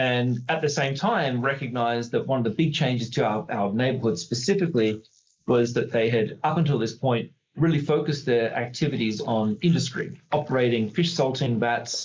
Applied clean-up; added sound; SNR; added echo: neural mask model Resemble Enhance denoiser.